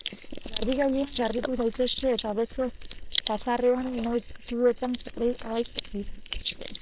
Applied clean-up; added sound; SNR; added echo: neural separator model SepFormer WHAM!.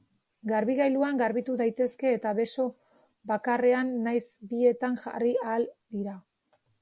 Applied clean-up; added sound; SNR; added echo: none; none; none; none.